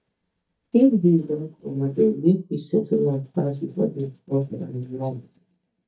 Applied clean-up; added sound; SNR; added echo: neural mask model DeepFilterNet 3.